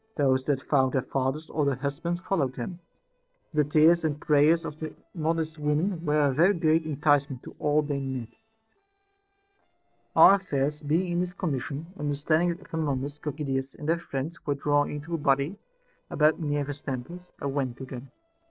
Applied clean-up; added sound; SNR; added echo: neural separator model SepFormer DNS4.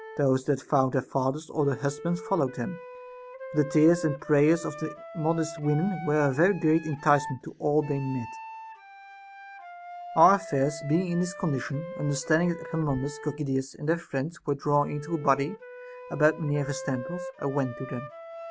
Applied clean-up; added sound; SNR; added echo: none; Wind instrument, woodwind instrument; 14 dB; none.